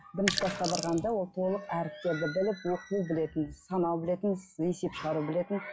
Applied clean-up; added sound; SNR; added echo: classical method log-MMSE.